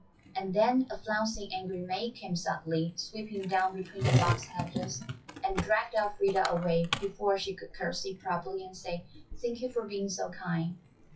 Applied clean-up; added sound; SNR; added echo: classical method WPE with log-MMSE.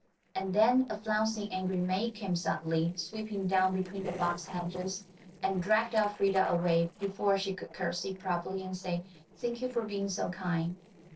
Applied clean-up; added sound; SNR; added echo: neural separator model SepFormer DNS4.